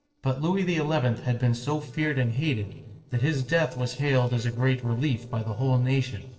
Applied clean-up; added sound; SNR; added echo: neural separator model SepFormer DNS4.